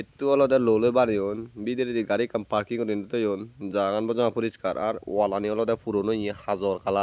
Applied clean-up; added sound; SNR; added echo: none; none; none; none.